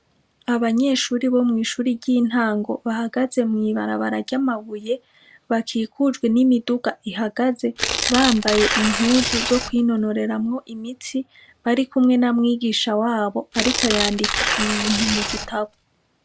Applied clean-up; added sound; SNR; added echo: none; Tearing; 2 dB; none.